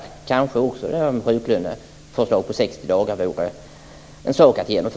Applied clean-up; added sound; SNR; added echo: none; none; none; none.